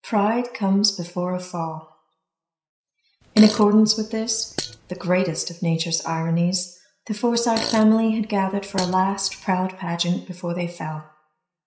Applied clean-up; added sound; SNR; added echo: none; Fart; 12 dB; reverberation time 0.5 s.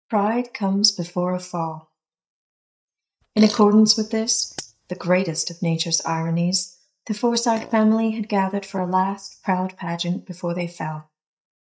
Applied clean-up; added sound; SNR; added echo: neural mask model DeepFilterNet 3.